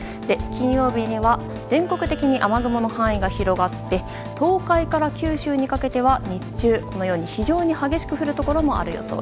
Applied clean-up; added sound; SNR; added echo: none; Drum kit + Keyboard (musical); 8 dB; none.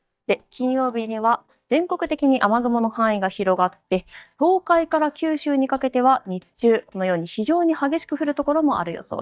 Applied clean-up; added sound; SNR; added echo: neural mask model DeepFilterNet 3.